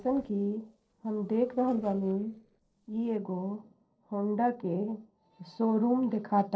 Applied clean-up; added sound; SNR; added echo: neural separator model SepFormer DNS4.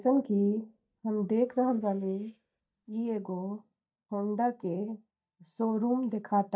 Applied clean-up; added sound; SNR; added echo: neural mask model DeepFilterNet 3.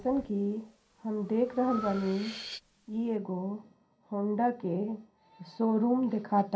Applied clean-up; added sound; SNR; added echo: none; Breathing; 17 dB; reverberation time 0.3 s.